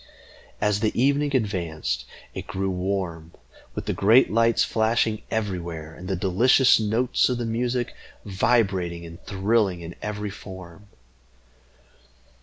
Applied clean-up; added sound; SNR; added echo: none; none; none; none.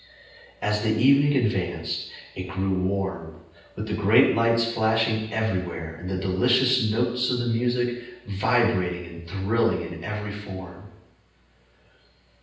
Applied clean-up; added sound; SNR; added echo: none; none; none; reverberation time 0.9 s.